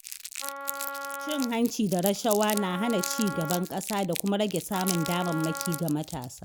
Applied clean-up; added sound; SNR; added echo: none; Crumpling, crinkling + Wind instrument, woodwind instrument; 7 dB; none.